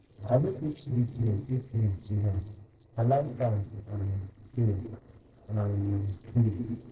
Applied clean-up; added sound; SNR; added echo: neural separator model SepFormer DNS4.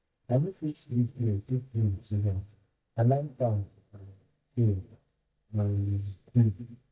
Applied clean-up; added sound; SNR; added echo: neural mask model DeepFilterNet 3.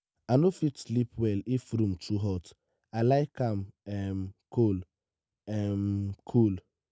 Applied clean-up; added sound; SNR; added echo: none; none; none; none.